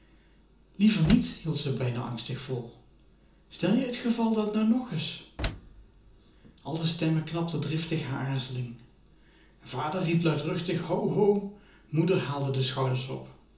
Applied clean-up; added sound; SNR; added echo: none; Slam; 9 dB; reverberation time 0.6 s.